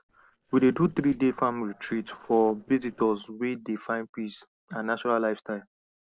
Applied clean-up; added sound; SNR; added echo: neural separator model SepFormer DNS4.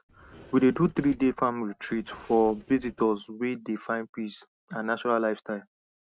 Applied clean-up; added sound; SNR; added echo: neural mask model RNNoise.